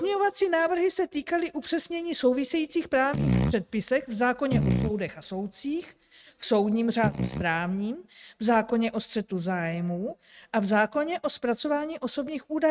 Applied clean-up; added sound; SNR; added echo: neural mask model RNNoise.